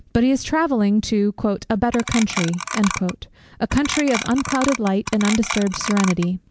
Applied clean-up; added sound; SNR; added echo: none; Clock; 8 dB; none.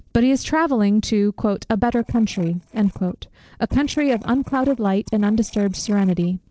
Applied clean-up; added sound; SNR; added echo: neural separator model SepFormer DNS4.